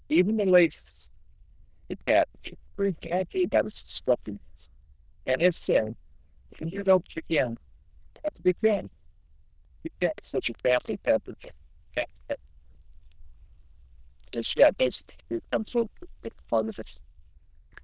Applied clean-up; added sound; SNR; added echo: neural diffusion model UNIVERSE++.